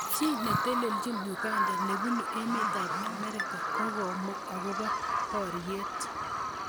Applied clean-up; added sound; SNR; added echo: none; Bird vocalization, bird call, bird song; -3 dB; none.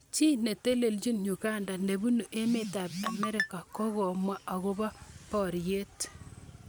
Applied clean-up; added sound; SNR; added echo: none; none; none; none.